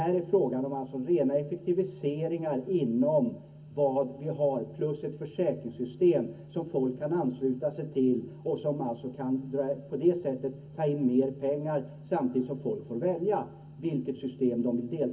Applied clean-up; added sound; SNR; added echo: none; none; none; reverberation time 0.3 s.